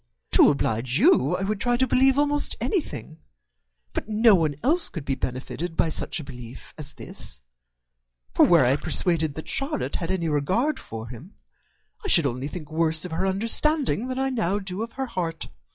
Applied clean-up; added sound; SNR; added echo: classical method log-MMSE.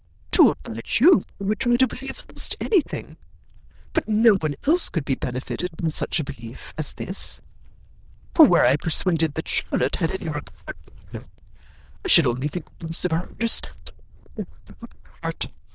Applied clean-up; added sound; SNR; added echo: neural diffusion model UNIVERSE++.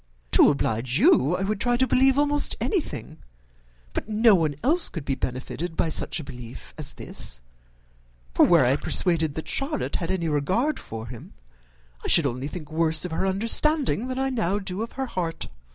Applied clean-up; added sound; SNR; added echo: neural mask model Resemble Enhance denoiser.